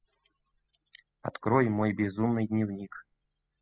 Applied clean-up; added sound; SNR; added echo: classical method spectral subtraction.